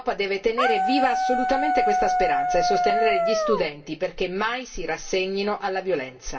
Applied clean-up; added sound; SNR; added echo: none; Dog; -3 dB; reverberation time 0.2 s.